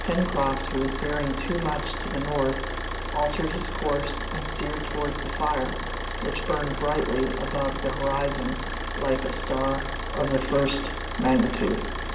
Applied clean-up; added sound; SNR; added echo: none; Idling / Car; 3 dB; reverberation time 1.7 s.